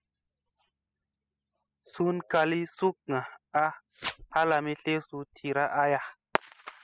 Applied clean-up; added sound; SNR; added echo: classical method spectral subtraction.